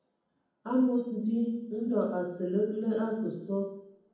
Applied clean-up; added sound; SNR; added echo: none; none; none; reverberation time 1.2 s.